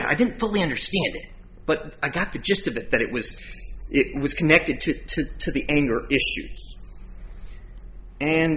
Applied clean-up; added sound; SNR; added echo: none; none; none; none.